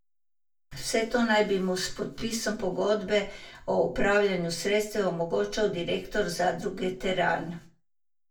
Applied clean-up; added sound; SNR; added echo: none; none; none; reverberation time 0.3 s.